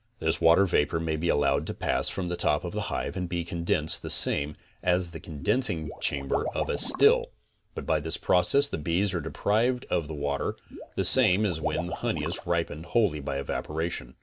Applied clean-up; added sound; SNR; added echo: none; Liquid; 12 dB; none.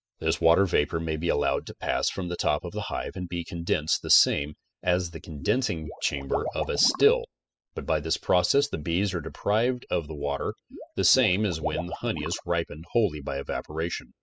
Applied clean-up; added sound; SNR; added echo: classical method spectral subtraction.